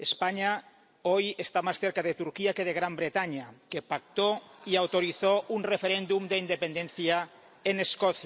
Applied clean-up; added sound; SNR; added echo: none; none; none; none.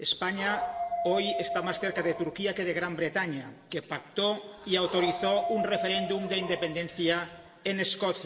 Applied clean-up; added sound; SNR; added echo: none; Dog; 5 dB; reverberation time 1.5 s.